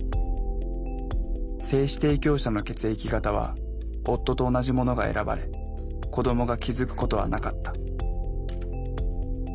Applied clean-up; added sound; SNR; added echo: none; none; none; none.